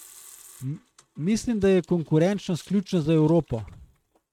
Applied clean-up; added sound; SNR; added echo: neural mask model RNNoise.